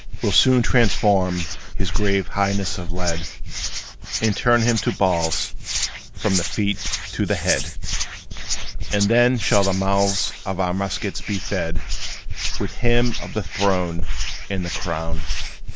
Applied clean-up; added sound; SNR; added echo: neural mask model Resemble Enhance denoiser.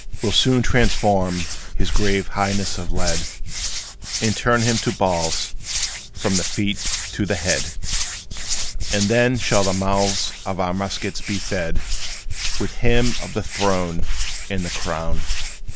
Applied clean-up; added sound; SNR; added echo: none; Hands; -2 dB; none.